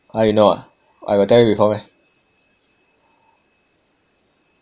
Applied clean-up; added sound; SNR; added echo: none; none; none; none.